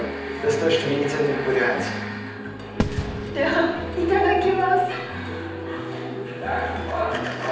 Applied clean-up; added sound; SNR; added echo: none; Fireworks; 8 dB; reverberation time 0.9 s.